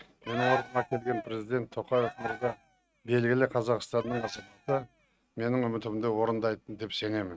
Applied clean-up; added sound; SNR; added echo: neural mask model RNNoise.